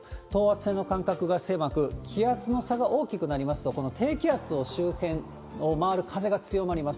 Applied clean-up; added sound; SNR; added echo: none; none; none; none.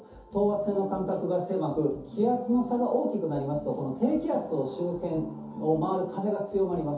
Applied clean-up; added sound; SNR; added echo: none; none; none; reverberation time 0.5 s.